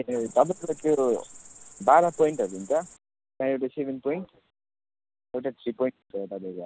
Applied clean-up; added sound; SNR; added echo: none; Cricket; 19 dB; none.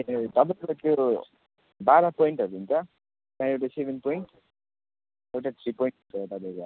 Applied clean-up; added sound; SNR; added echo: none; none; none; none.